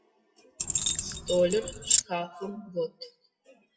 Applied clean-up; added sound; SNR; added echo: classical method WPE with log-MMSE.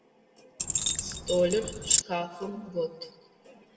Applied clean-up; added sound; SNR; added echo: none; Keys jangling; -4 dB; reverberation time 1.1 s.